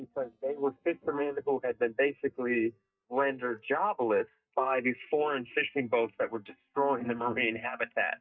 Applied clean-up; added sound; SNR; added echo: neural mask model DeepFilterNet 3.